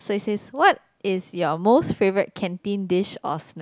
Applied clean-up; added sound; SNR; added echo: none; none; none; none.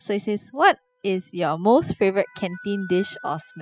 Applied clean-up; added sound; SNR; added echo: classical method spectral subtraction.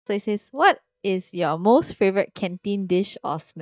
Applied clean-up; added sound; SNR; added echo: neural mask model DeepFilterNet 3.